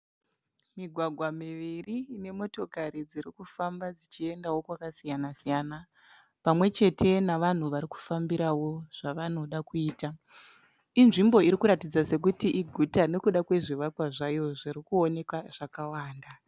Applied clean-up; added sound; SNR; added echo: none; none; none; none.